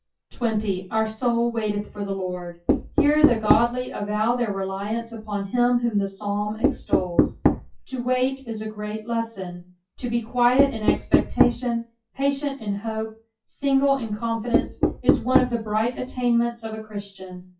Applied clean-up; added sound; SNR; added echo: classical method WPE with log-MMSE.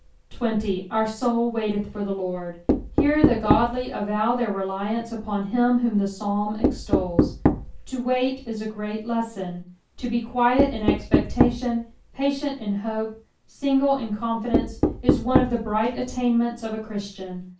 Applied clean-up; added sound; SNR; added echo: none; Knock; 3 dB; reverberation time 0.3 s.